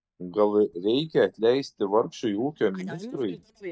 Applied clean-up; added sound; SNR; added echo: neural mask model DeepFilterNet 3.